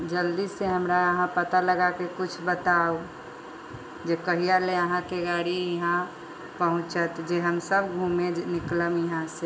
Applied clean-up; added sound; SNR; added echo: none; none; none; reverberation time 0.6 s.